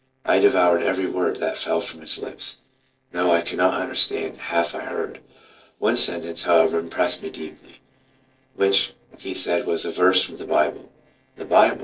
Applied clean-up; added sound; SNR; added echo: neural separator model SepFormer DNS4.